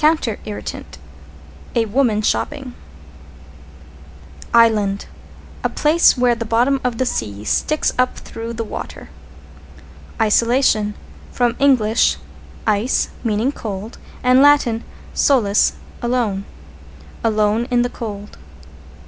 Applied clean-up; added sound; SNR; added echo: none; none; none; none.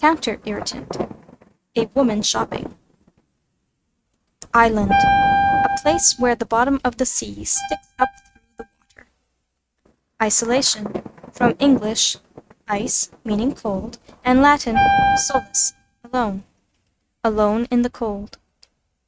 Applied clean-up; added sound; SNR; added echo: neural mask model RNNoise.